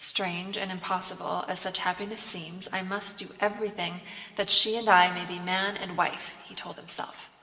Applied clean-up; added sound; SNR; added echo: none; none; none; reverberation time 1.9 s.